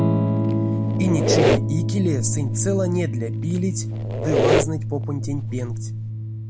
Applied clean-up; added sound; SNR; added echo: none; Electric guitar / Strum + Squeak; -5 dB; none.